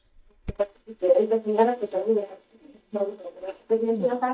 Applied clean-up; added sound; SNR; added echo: neural mask model DeepFilterNet 3.